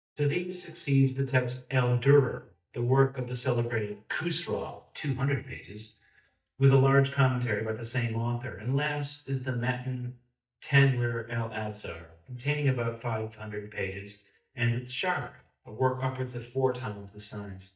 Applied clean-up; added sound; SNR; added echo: neural mask model DeepFilterNet 3.